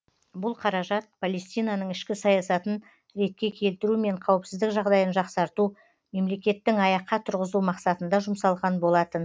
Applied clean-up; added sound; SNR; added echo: none; none; none; none.